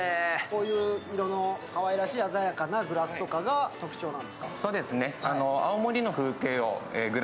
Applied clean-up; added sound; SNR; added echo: none; none; none; none.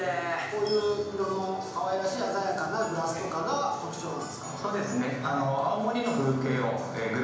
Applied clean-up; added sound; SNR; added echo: none; none; none; reverberation time 1.0 s.